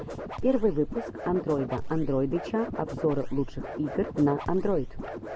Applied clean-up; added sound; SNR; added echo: none; Scratching (performance technique); 6 dB; none.